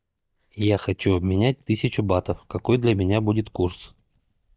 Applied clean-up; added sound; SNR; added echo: neural mask model DeepFilterNet 3.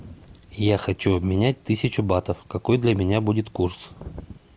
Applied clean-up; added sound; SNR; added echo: none; none; none; none.